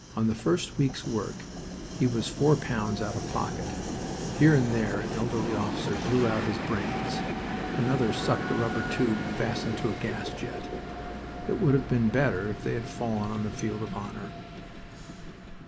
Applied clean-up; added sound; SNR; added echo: none; Train; 5 dB; none.